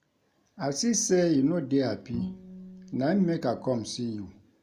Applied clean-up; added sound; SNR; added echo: none; Bowed string instrument; 14 dB; none.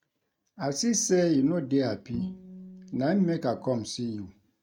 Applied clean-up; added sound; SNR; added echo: neural mask model RNNoise.